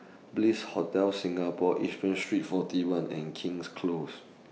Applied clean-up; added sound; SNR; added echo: none; none; none; none.